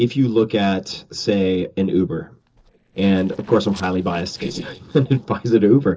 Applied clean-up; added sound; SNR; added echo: neural separator model SepFormer DNS4.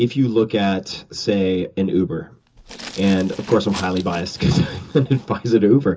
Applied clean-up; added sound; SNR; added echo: none; Glass; 19 dB; reverberation time 0.2 s.